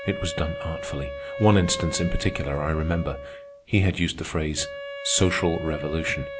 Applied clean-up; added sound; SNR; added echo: none; Wind instrument, woodwind instrument; 10 dB; none.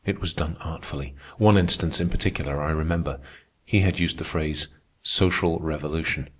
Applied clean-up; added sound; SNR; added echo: none; none; none; none.